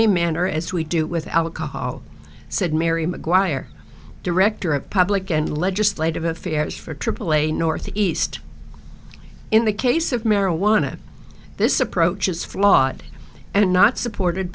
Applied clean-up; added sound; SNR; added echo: none; none; none; none.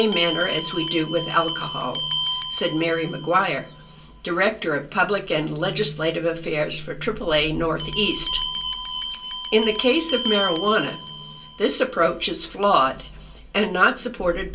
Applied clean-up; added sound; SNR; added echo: none; Bell; 3 dB; reverberation time 0.2 s.